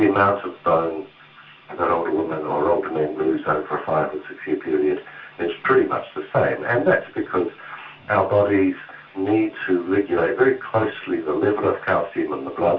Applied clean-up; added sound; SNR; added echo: none; none; none; reverberation time 0.2 s.